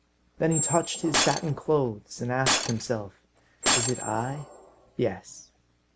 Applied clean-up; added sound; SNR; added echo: none; Squeak + Shatter; 1 dB; none.